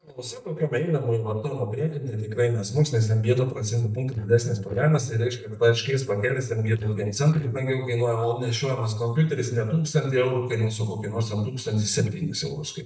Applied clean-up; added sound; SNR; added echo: neural mask model DeepFilterNet 3.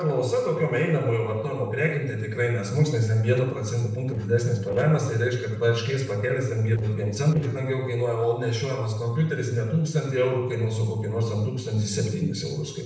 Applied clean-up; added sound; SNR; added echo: neural separator model SepFormer DNS4.